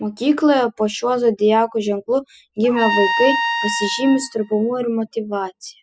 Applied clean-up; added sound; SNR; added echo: classical method spectral subtraction.